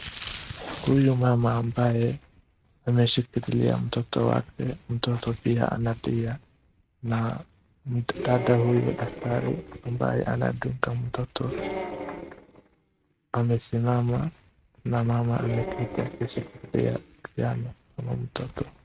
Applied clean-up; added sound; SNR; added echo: neural mask model RNNoise.